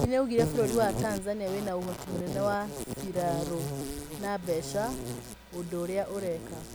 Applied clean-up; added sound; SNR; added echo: none; Insect; 5 dB; none.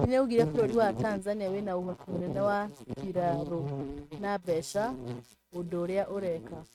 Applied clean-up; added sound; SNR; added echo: neural mask model RNNoise.